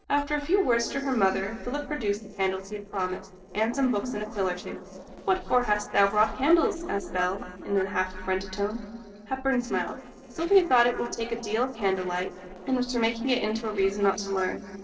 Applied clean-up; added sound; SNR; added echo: neural separator model SepFormer DNS4.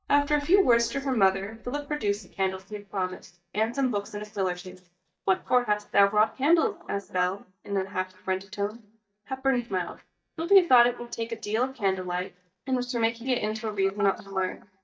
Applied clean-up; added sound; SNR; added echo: neural mask model DeepFilterNet 3.